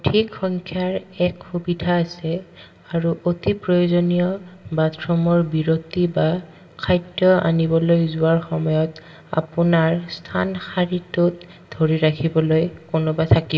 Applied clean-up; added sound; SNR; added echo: none; none; none; reverberation time 0.9 s.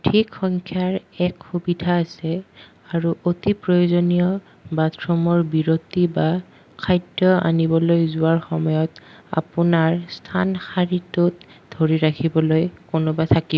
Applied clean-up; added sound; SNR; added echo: none; none; none; none.